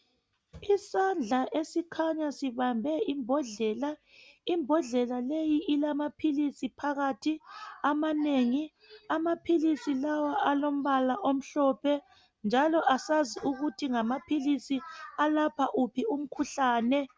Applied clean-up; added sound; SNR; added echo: none; none; none; none.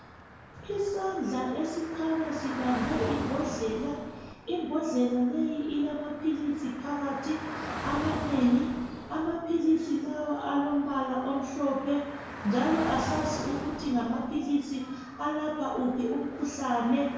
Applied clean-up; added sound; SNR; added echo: none; Traffic noise, roadway noise / Car; 10 dB; reverberation time 1.0 s.